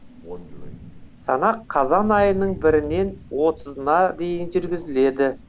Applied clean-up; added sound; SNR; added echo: none; Crow; 14 dB; none.